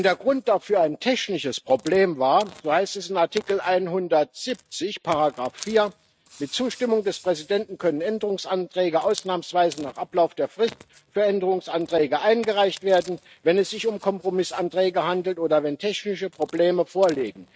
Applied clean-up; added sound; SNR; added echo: neural mask model RNNoise.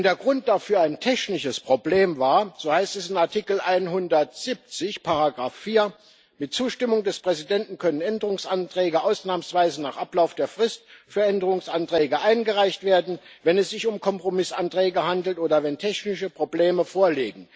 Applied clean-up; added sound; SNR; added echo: none; none; none; none.